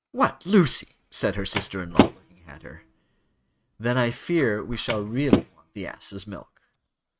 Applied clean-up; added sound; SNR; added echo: neural mask model RNNoise.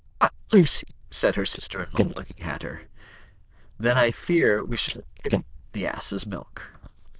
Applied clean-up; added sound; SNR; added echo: neural diffusion model UNIVERSE++.